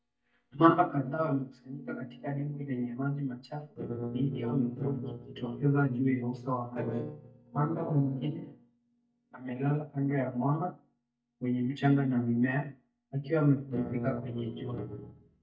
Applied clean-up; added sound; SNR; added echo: neural mask model DeepFilterNet 3.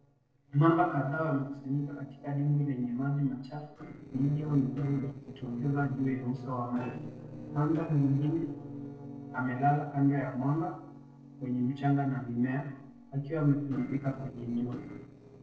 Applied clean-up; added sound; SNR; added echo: neural separator model SepFormer DNS4.